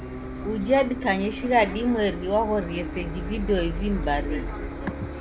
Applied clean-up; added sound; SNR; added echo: none; Bus; 9 dB; none.